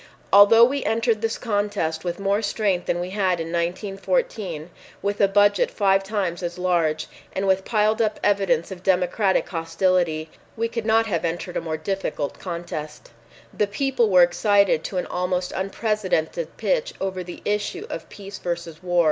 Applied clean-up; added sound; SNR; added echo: none; none; none; none.